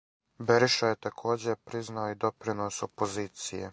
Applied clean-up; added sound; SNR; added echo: none; none; none; none.